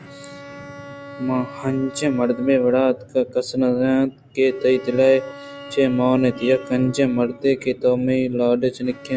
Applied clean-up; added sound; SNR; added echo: none; Bowed string instrument; 19 dB; none.